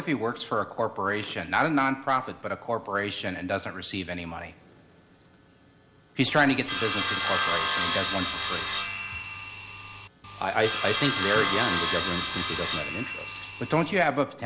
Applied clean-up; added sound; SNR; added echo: none; Sawing; -5 dB; reverberation time 1.9 s.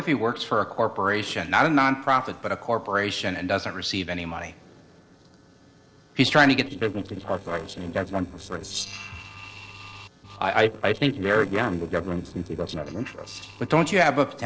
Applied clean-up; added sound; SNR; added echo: neural separator model SepFormer DNS4.